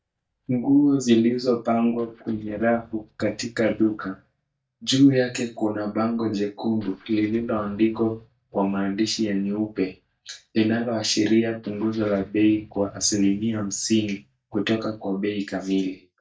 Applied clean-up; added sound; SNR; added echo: neural mask model DeepFilterNet 3.